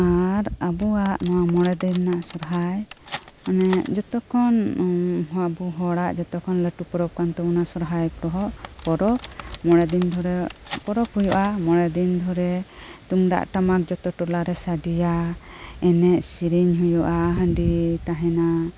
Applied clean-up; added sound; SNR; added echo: none; Cutlery, silverware; 16 dB; none.